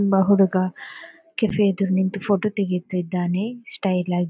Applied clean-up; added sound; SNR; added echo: none; none; none; none.